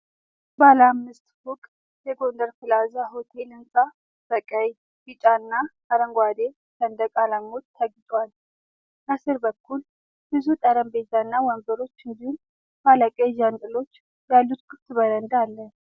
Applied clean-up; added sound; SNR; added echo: none; none; none; none.